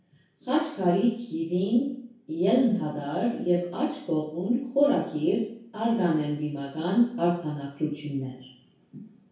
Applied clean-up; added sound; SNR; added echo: none; none; none; reverberation time 0.6 s.